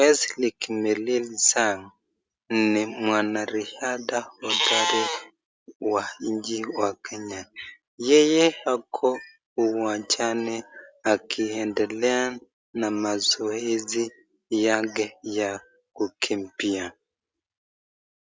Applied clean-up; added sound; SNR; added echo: none; none; none; none.